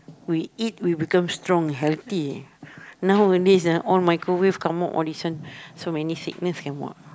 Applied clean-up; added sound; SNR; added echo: none; none; none; none.